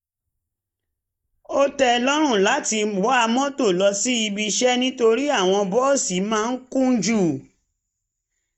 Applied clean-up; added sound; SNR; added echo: neural mask model DeepFilterNet 3.